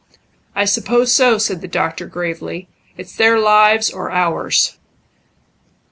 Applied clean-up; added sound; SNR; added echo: none; none; none; none.